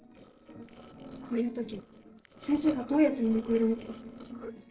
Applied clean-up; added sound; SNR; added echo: neural separator model SepFormer DNS4.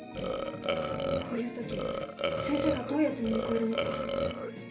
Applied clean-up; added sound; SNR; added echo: none; Burping, eructation; 0 dB; reverberation time 0.3 s.